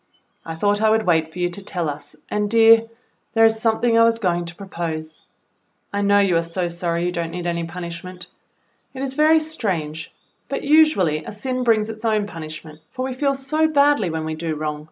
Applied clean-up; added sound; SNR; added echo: none; none; none; none.